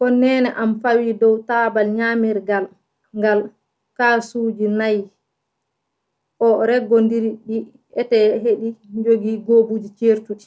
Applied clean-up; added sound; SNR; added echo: none; none; none; none.